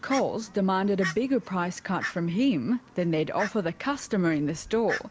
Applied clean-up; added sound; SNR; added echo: none; Fowl; 13 dB; none.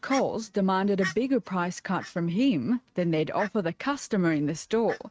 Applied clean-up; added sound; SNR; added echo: neural mask model RNNoise.